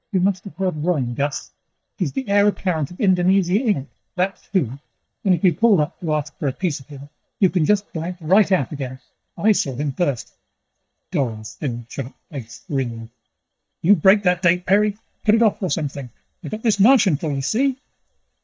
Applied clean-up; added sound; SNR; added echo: neural mask model DeepFilterNet 3.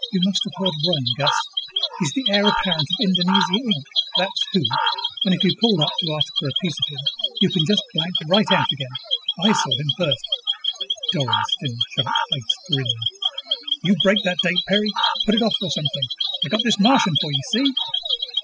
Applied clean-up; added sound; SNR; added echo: classical method spectral subtraction.